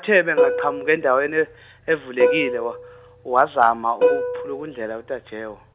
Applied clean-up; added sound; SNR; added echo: none; Plucked string instrument; 2 dB; none.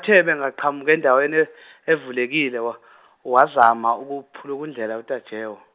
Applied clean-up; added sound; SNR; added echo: none; none; none; none.